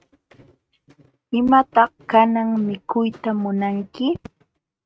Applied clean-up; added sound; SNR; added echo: neural mask model RNNoise.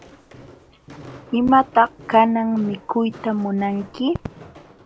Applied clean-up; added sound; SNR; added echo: none; Crackle + Walk, footsteps; 18 dB; none.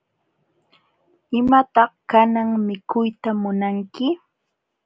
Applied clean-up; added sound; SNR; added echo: none; none; none; none.